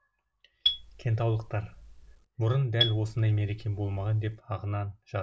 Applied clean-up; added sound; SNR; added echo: none; Marimba, xylophone; 6 dB; none.